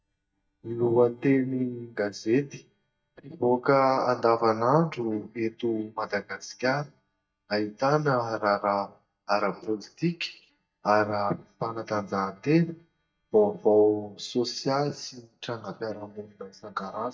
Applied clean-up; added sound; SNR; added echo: neural mask model DeepFilterNet 3.